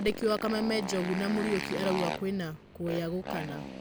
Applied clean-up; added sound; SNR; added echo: none; Motorcycle; 7 dB; none.